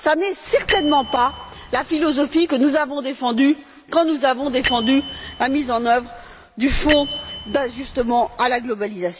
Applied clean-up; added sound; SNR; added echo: none; Bell; 11 dB; none.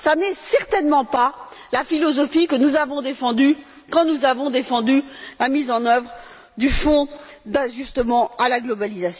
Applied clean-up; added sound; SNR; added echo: none; none; none; none.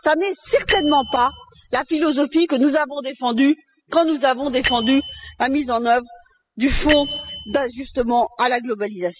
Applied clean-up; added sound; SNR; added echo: classical method spectral subtraction.